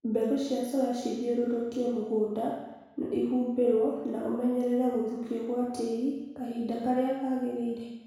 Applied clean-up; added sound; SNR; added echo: none; none; none; reverberation time 1.1 s.